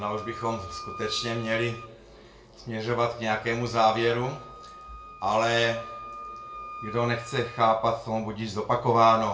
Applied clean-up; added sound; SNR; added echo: none; Wind instrument, woodwind instrument; 16 dB; reverberation time 0.3 s.